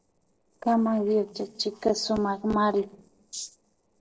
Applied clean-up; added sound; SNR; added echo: neural separator model SepFormer DNS4.